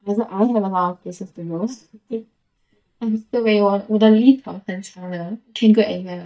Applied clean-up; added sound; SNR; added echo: neural mask model DeepFilterNet 3.